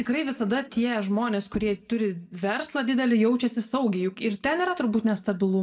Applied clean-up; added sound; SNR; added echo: neural mask model DeepFilterNet 3.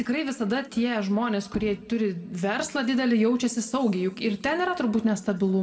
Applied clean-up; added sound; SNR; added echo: none; Bowed string instrument; 19 dB; reverberation time 1.2 s.